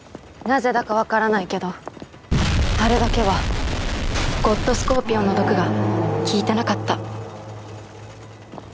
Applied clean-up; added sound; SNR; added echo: none; Explosion; -1 dB; none.